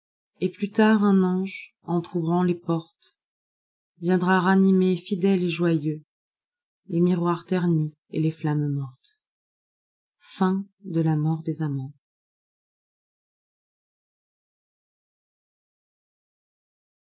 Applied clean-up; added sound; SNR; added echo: none; none; none; none.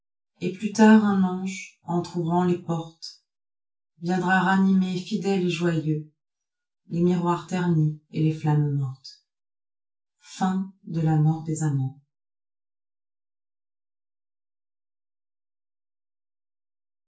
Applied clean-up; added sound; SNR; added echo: none; none; none; reverberation time 0.3 s.